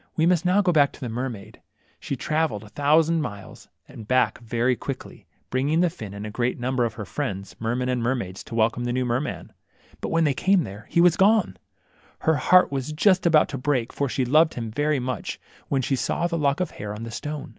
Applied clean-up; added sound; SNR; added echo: none; none; none; none.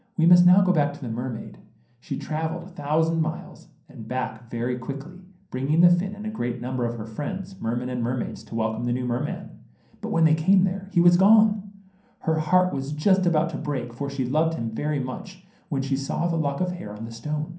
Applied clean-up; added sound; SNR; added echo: none; none; none; reverberation time 0.6 s.